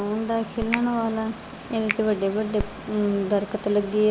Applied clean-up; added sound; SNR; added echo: none; Finger snapping; 8 dB; none.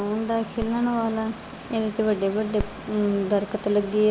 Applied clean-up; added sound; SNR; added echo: none; none; none; none.